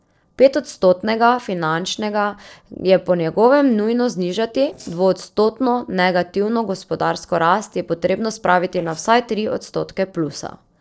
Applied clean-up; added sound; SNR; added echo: neural separator model SepFormer DNS4.